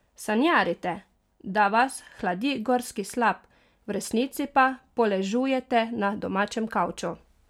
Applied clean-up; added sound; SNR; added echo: none; none; none; none.